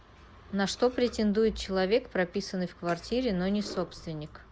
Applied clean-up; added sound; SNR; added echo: none; none; none; none.